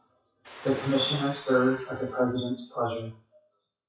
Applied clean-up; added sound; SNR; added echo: classical method WPE with log-MMSE.